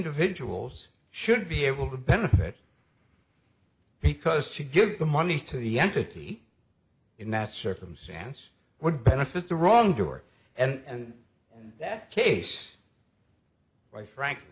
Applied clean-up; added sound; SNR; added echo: none; none; none; none.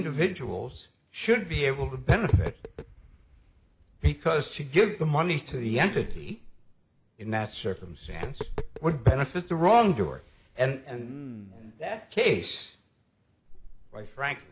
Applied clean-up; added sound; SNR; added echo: none; Tap + Respiratory sounds; 14 dB; none.